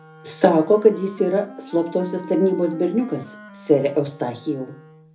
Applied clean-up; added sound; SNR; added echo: none; Wind instrument, woodwind instrument; 19 dB; reverberation time 0.3 s.